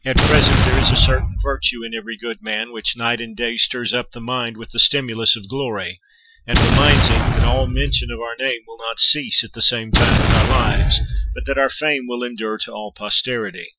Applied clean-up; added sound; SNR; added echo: classical method Wiener filter.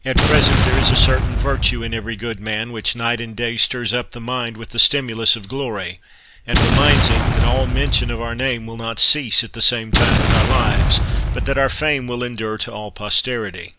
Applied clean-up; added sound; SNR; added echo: none; Explosion; -3 dB; none.